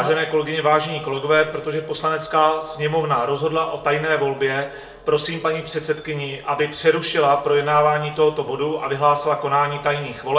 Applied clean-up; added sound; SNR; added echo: none; none; none; reverberation time 0.4 s.